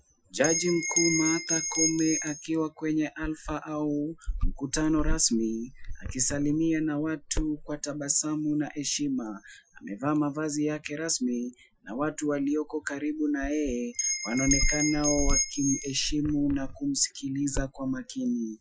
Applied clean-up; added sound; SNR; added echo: classical method Wiener filter.